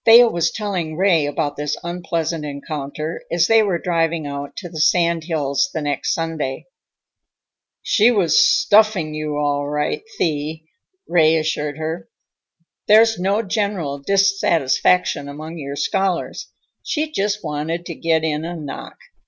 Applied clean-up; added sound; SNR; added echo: none; none; none; none.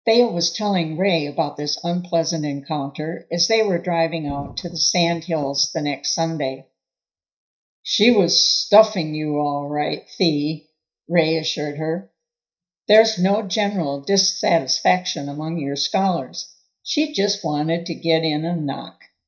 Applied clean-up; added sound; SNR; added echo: neural mask model DeepFilterNet 3.